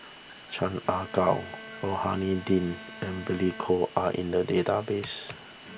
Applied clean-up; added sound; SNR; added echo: none; Bowed string instrument; 18 dB; none.